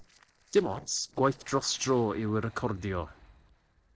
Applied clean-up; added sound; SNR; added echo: neural separator model SepFormer DNS4.